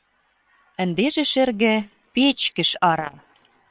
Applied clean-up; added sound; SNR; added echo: neural separator model SepFormer WHAM!.